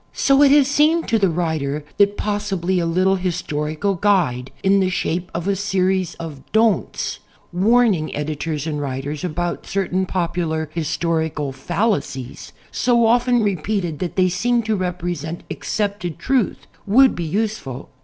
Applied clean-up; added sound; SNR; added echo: none; none; none; none.